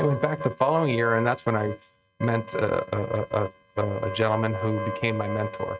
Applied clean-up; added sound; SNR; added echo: neural mask model RNNoise.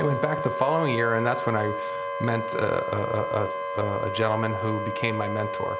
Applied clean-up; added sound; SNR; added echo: none; Wind instrument, woodwind instrument; 3 dB; none.